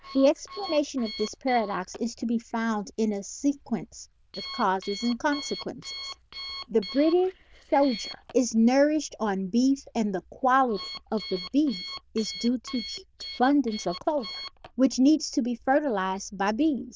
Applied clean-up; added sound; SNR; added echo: neural diffusion model UNIVERSE++.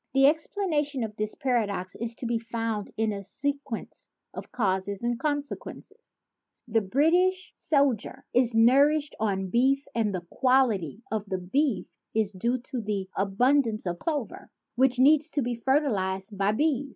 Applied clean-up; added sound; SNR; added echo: none; none; none; none.